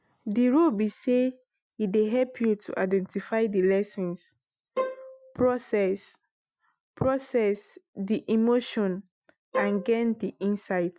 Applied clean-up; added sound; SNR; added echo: classical method Wiener filter.